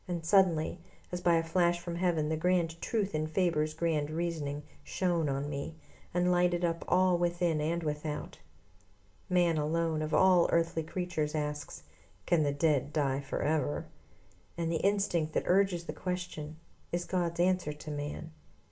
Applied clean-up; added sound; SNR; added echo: none; none; none; reverberation time 0.4 s.